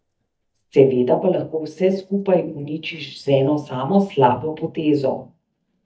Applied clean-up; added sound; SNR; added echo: neural mask model DeepFilterNet 3.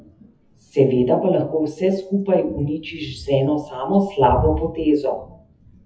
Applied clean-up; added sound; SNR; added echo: classical method WPE with log-MMSE.